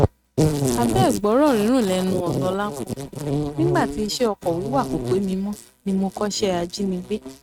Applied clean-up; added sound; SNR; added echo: neural mask model RNNoise.